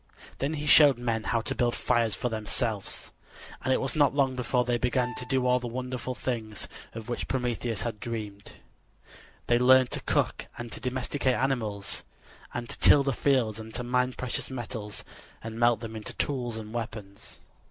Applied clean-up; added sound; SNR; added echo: none; Piano; 15 dB; none.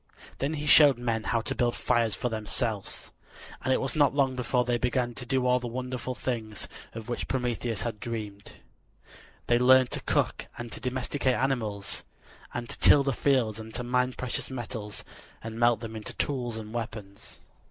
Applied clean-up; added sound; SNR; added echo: neural mask model Resemble Enhance denoiser.